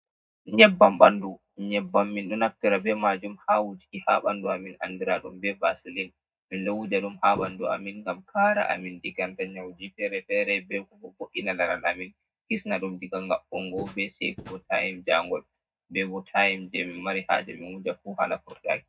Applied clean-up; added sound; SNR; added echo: neural mask model DeepFilterNet 3.